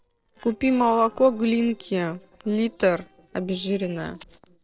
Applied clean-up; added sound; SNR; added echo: neural separator model SepFormer DNS4.